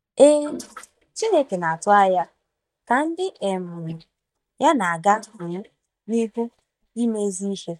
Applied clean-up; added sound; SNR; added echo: neural mask model DeepFilterNet 3.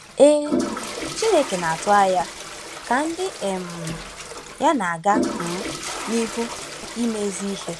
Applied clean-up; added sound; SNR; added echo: none; Toilet flush; 8 dB; none.